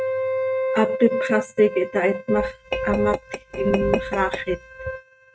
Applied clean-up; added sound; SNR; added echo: neural mask model RNNoise.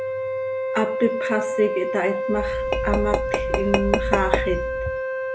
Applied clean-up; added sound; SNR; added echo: none; Wind instrument, woodwind instrument + Tap / Glass; -2 dB; none.